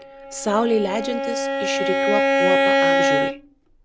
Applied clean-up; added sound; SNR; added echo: none; Bowed string instrument; -5 dB; none.